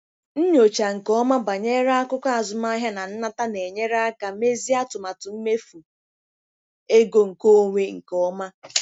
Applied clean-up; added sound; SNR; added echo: none; none; none; none.